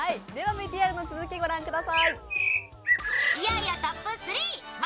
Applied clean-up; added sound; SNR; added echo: none; Bird; -1 dB; none.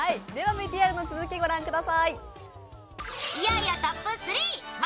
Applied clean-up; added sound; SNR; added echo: none; none; none; none.